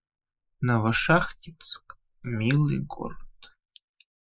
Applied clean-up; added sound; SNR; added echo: neural mask model Resemble Enhance denoiser.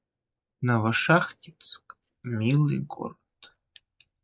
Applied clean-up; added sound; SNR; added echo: neural mask model DeepFilterNet 3.